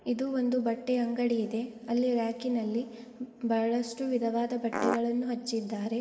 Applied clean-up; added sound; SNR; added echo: none; Fart; 0 dB; reverberation time 1.8 s.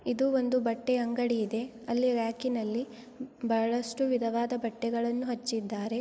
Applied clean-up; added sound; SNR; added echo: none; none; none; none.